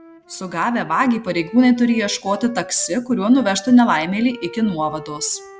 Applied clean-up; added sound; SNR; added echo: none; Wind instrument, woodwind instrument; 19 dB; none.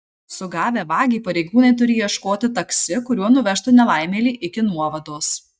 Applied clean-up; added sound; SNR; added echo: neural mask model DeepFilterNet 3.